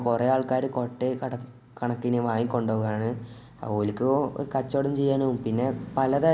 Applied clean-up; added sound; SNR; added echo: none; none; none; none.